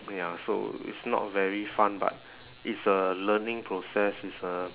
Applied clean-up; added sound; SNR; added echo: none; none; none; none.